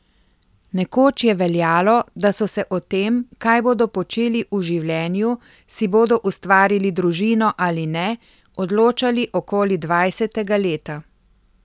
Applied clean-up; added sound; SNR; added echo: none; none; none; none.